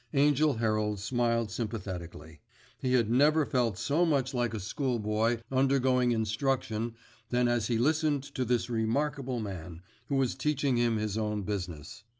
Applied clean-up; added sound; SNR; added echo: none; none; none; none.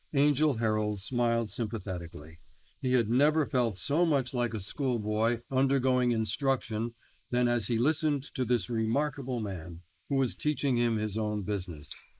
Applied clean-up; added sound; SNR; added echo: neural mask model Resemble Enhance denoiser.